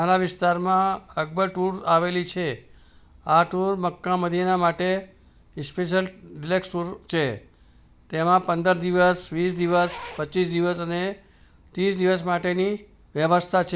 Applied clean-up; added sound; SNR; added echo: none; Zipper (clothing); 17 dB; none.